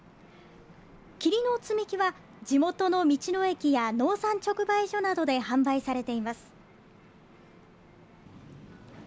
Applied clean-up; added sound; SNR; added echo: none; none; none; none.